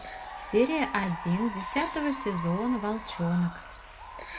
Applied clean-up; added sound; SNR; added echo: none; Applause / Cheering; 10 dB; none.